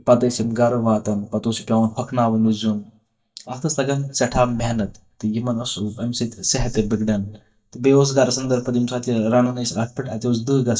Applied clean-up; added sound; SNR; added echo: neural mask model DeepFilterNet 3.